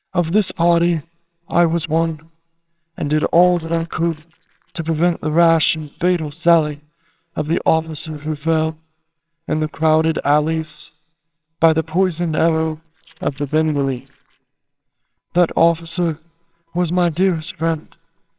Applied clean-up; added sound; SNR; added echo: neural separator model SepFormer WHAMR!.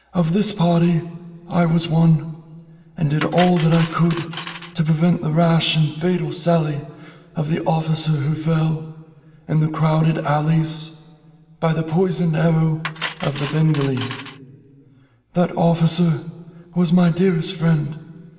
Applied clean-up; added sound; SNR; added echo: none; Cutlery, silverware; 15 dB; reverberation time 1.9 s.